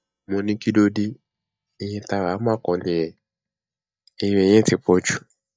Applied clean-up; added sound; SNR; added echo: neural mask model DeepFilterNet 3.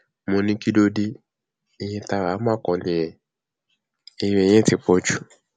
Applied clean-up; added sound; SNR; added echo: none; none; none; none.